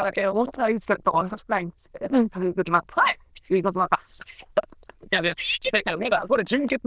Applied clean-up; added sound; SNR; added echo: neural diffusion model UNIVERSE++.